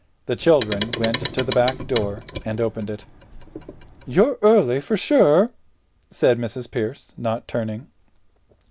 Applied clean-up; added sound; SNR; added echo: none; Clock; 10 dB; none.